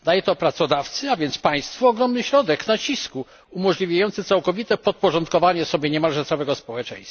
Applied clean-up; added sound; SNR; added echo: none; none; none; none.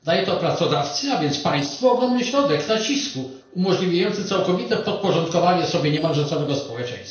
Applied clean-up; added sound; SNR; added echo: neural separator model SepFormer DNS4.